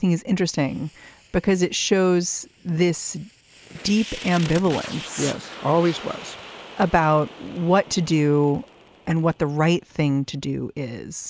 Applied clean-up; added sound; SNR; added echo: none; Fire; 18 dB; none.